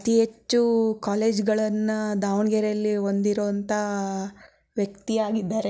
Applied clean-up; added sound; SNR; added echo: none; none; none; none.